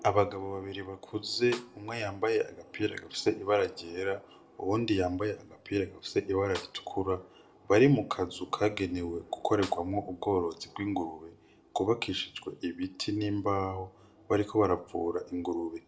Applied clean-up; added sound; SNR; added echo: none; Snare drum; 17 dB; reverberation time 0.4 s.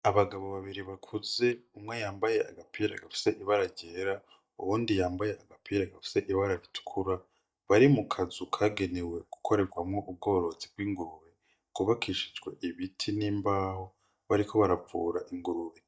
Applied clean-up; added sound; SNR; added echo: neural mask model DeepFilterNet 3.